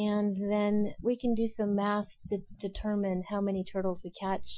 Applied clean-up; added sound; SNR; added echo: classical method Wiener filter.